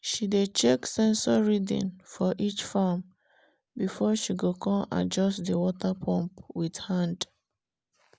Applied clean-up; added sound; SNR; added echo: none; none; none; none.